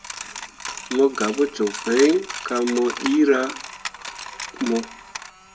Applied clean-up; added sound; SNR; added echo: none; Coin (dropping); 11 dB; none.